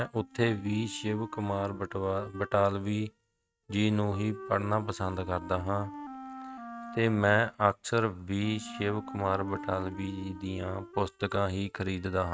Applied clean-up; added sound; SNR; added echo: neural mask model RNNoise.